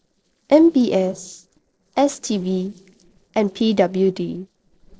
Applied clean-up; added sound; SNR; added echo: neural separator model SepFormer DNS4.